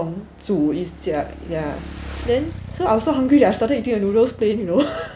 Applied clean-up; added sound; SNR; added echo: none; Motorcycle / Engine; 15 dB; none.